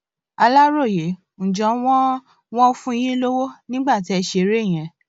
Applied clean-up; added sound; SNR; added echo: none; none; none; none.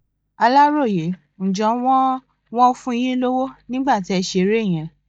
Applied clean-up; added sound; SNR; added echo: neural mask model DeepFilterNet 3.